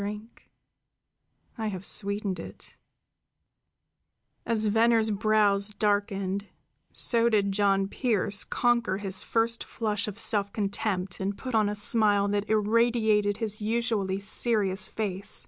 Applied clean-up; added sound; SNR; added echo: none; none; none; none.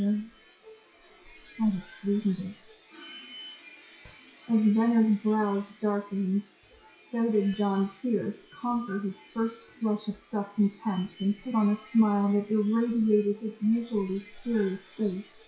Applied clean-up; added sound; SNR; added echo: classical method WPE with log-MMSE.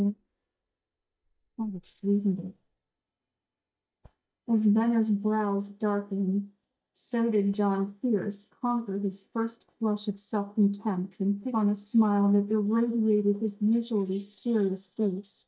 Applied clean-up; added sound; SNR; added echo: neural mask model DeepFilterNet 3.